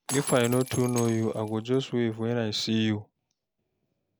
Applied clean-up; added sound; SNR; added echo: none; Shatter; 12 dB; none.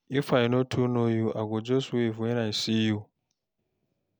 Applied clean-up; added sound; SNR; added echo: none; none; none; none.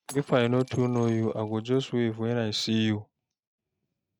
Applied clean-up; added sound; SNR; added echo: neural mask model RNNoise.